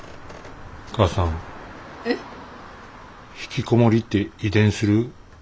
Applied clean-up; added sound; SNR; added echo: none; none; none; none.